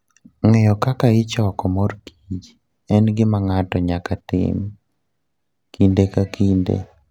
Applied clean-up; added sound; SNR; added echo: none; none; none; none.